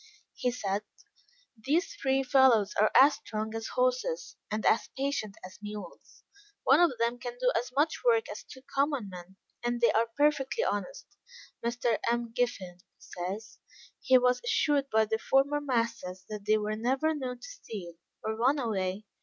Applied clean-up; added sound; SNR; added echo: none; none; none; none.